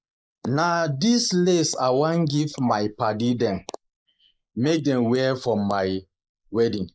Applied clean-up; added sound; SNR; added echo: neural mask model Resemble Enhance denoiser.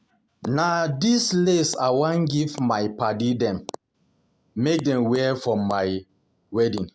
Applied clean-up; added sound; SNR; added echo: none; none; none; none.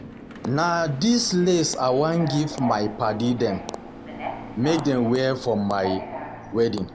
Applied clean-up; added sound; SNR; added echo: none; Subway, metro, underground; 12 dB; none.